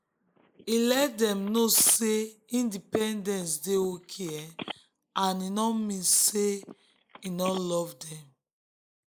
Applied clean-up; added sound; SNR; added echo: neural mask model Resemble Enhance denoiser.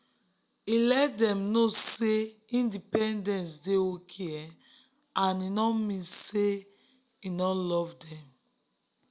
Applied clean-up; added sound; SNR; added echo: none; none; none; none.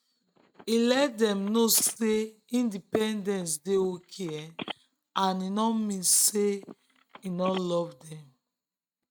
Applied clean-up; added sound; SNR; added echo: neural mask model RNNoise.